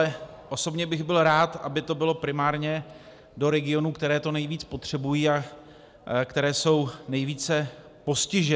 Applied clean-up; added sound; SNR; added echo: none; none; none; none.